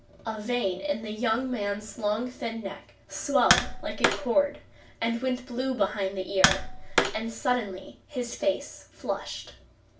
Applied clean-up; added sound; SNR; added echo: none; Tap; 0 dB; reverberation time 0.3 s.